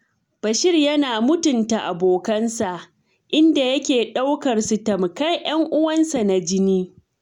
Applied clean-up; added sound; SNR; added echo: none; none; none; none.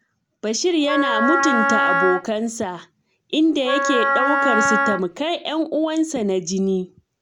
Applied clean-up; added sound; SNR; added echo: none; Wind instrument, woodwind instrument; -2 dB; none.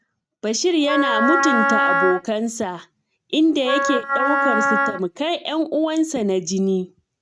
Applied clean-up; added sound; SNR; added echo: neural mask model RNNoise.